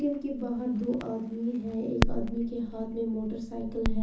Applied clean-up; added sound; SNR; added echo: none; Crackle; 2 dB; reverberation time 0.6 s.